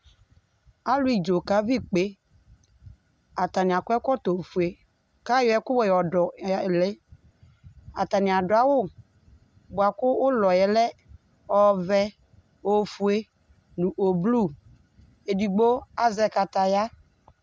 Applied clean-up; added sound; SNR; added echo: none; none; none; none.